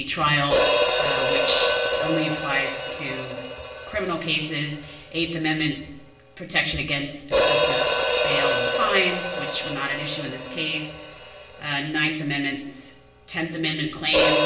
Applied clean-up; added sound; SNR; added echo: none; Hi-hat; -1 dB; reverberation time 0.7 s.